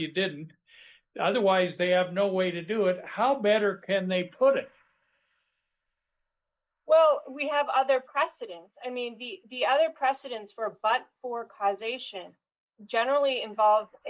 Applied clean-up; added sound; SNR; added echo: neural mask model Resemble Enhance denoiser.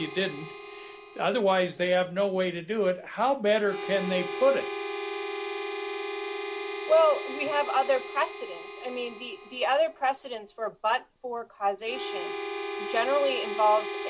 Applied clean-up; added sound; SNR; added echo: none; Harmonica; 9 dB; none.